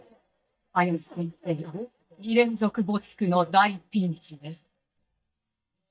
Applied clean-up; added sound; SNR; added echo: neural mask model DeepFilterNet 3.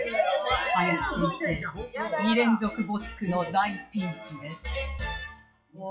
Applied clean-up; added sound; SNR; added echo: classical method WPE with log-MMSE.